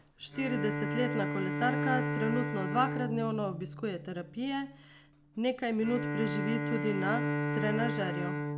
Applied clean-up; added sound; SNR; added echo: none; Bowed string instrument; 1 dB; none.